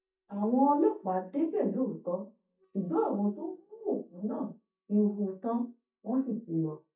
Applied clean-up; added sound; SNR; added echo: neural mask model DeepFilterNet 3.